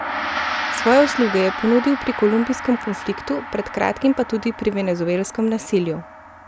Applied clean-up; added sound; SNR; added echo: none; Gong; 8 dB; none.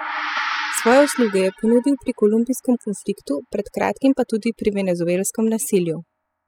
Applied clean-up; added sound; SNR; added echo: classical method spectral subtraction.